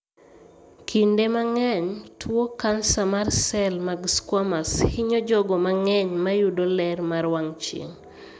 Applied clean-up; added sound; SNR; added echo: none; none; none; none.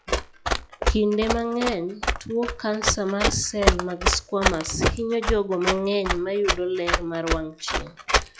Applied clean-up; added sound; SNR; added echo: classical method log-MMSE.